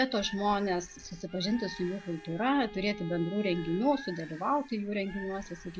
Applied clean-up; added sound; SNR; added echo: none; Bird + Bowed string instrument; 15 dB; none.